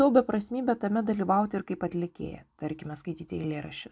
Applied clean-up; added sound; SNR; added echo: none; none; none; none.